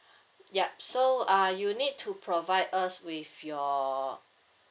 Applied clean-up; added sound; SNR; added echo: none; none; none; none.